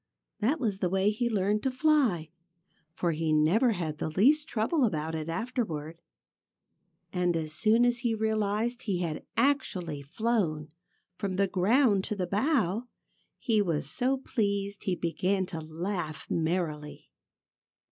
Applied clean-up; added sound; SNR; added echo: neural mask model Resemble Enhance denoiser.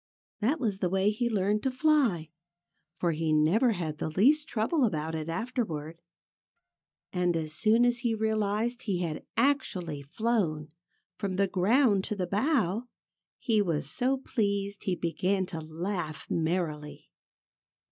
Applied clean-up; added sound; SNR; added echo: neural mask model DeepFilterNet 3.